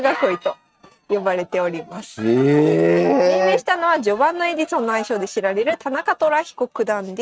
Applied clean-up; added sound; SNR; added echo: neural mask model RNNoise.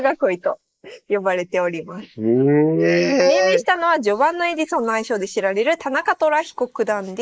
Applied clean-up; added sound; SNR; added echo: neural mask model Resemble Enhance denoiser.